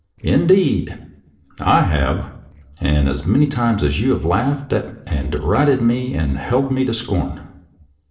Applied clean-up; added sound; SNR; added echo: neural separator model SepFormer DNS4.